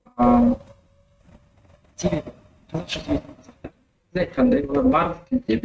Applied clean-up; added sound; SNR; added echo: neural mask model RNNoise.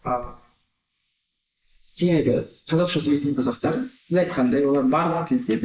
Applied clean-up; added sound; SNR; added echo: neural mask model Resemble Enhance denoiser.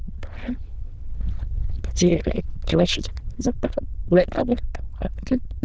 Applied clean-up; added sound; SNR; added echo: neural diffusion model UNIVERSE++.